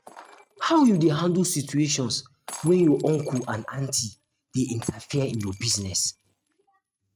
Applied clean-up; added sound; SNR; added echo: neural mask model RNNoise.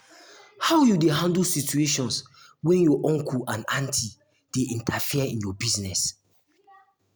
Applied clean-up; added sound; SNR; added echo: none; none; none; none.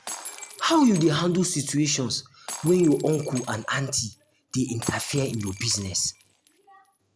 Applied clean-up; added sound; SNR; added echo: none; Shatter; 15 dB; none.